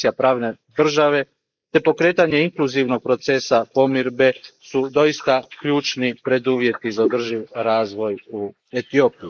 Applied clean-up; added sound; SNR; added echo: neural mask model Resemble Enhance denoiser.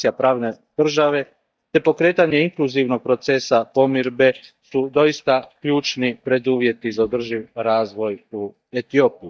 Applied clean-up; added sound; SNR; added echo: neural mask model DeepFilterNet 3.